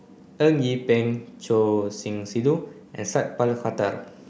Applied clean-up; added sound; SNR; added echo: none; none; none; none.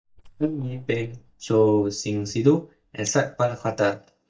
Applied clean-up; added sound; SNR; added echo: neural mask model DeepFilterNet 3.